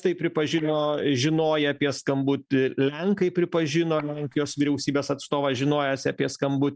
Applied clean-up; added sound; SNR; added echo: neural mask model DeepFilterNet 3.